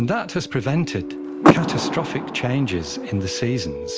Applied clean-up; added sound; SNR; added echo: none; Door / Car; -1 dB; none.